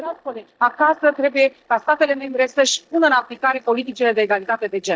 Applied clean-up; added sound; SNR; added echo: neural mask model DeepFilterNet 3.